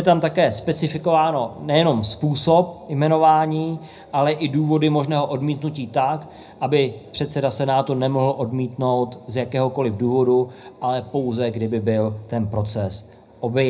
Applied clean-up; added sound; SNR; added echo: none; none; none; reverberation time 0.4 s.